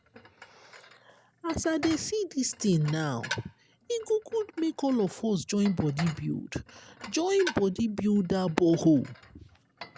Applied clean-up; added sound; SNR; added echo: none; Dishes, pots, and pans; 16 dB; none.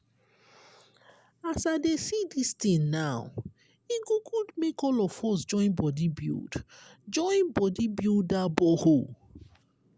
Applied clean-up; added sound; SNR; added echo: none; none; none; none.